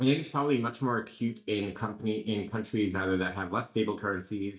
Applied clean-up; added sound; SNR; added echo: neural mask model DeepFilterNet 3.